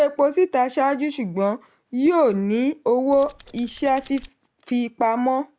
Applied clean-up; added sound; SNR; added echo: none; Tools; 18 dB; none.